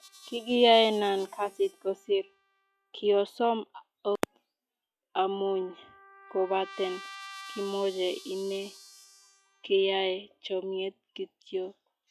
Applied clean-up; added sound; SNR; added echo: classical method log-MMSE.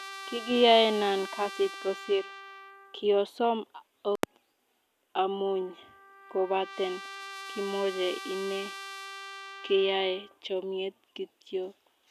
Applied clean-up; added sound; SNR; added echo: none; Trumpet; 14 dB; none.